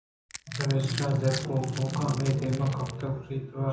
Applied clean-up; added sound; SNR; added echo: none; Crushing; 13 dB; reverberation time 0.6 s.